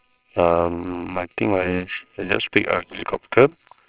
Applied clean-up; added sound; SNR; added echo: neural separator model SepFormer WHAMR!.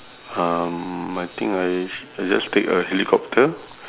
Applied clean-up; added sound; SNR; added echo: none; none; none; none.